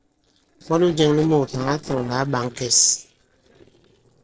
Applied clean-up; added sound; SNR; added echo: neural separator model SepFormer DNS4.